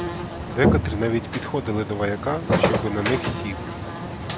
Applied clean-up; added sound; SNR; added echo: none; Buzz; -1 dB; none.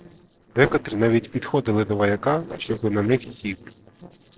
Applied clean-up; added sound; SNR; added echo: neural separator model SepFormer DNS4.